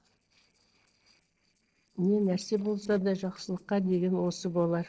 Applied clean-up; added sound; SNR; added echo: neural separator model SepFormer DNS4.